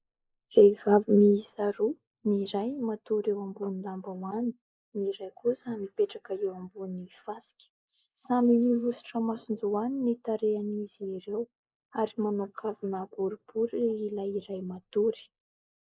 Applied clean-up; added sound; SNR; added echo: neural mask model Resemble Enhance denoiser.